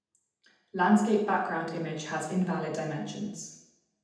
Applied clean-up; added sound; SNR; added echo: none; none; none; reverberation time 0.8 s.